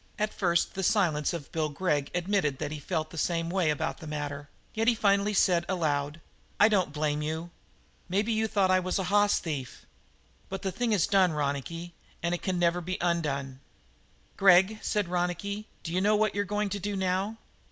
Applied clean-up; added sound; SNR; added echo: none; none; none; none.